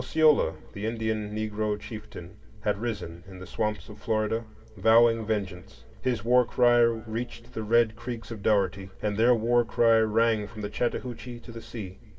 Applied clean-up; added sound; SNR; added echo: none; none; none; reverberation time 0.1 s.